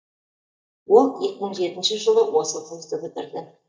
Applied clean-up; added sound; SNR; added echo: neural mask model DeepFilterNet 3.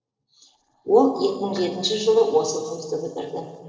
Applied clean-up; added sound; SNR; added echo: neural separator model SepFormer DNS4.